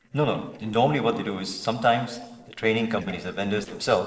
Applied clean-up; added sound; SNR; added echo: neural separator model SepFormer DNS4.